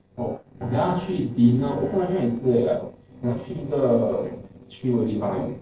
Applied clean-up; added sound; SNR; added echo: neural separator model SepFormer DNS4.